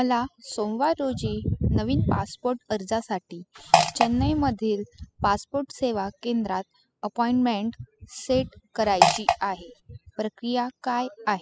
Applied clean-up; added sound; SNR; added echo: classical method spectral subtraction.